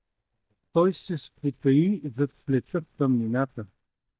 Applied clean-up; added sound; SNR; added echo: neural mask model DeepFilterNet 3.